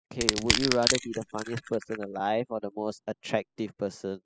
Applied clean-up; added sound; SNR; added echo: classical method spectral subtraction.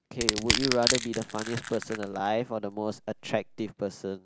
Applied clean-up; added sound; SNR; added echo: none; Crushing; 2 dB; none.